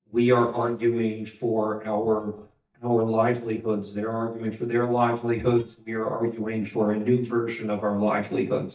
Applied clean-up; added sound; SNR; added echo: neural mask model DeepFilterNet 3.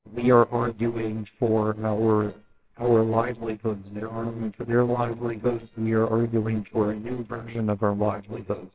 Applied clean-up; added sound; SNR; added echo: neural separator model SepFormer WHAMR!.